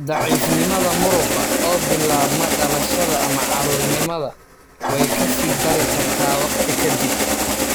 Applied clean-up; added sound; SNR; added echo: none; Engine starting; -3 dB; none.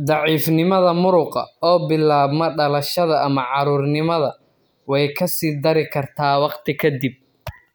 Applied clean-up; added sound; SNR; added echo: none; none; none; none.